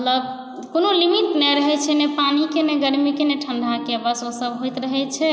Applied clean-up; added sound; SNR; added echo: none; none; none; none.